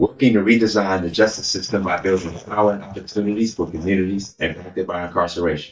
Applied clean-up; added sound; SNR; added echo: neural mask model DeepFilterNet 3.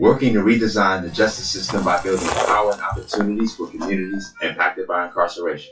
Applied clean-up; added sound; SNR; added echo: classical method WPE with log-MMSE.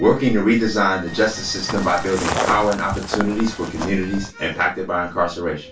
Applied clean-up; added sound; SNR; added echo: none; Walk, footsteps; 7 dB; reverberation time 0.2 s.